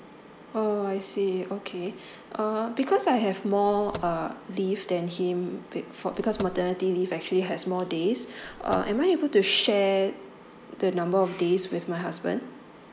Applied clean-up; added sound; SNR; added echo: none; Car; 13 dB; none.